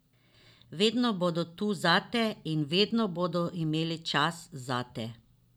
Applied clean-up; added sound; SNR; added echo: none; none; none; none.